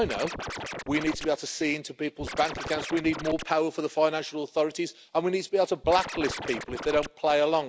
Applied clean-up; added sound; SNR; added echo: none; Scratching (performance technique); 9 dB; none.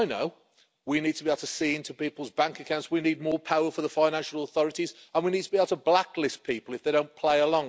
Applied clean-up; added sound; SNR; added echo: none; none; none; none.